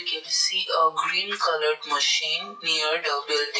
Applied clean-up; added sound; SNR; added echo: classical method WPE with log-MMSE.